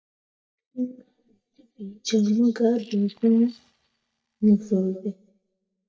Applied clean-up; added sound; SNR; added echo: neural mask model DeepFilterNet 3.